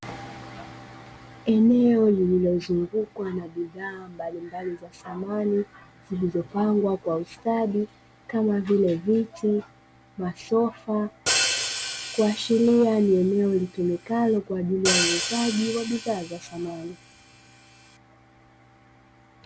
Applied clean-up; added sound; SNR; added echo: none; Hi-hat; 5 dB; none.